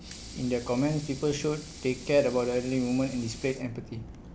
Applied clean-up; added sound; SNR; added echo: none; Sink (filling or washing) / Water tap, faucet / Liquid; 18 dB; none.